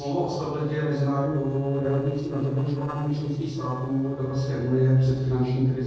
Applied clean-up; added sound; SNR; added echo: neural separator model SepFormer DNS4.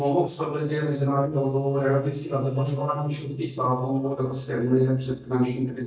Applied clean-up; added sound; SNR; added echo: neural mask model DeepFilterNet 3.